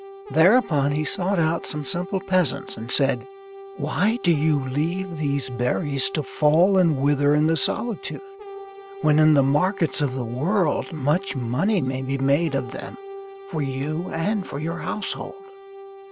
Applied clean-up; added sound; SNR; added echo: none; Brass instrument; 15 dB; none.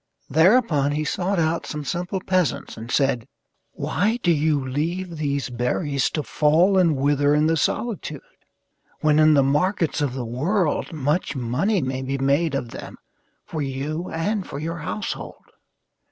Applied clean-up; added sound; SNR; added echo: none; none; none; none.